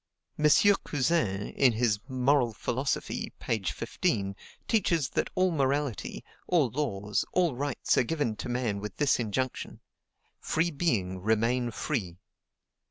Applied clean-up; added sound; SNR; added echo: none; none; none; none.